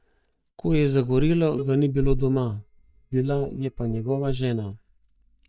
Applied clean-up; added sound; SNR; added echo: neural mask model DeepFilterNet 3.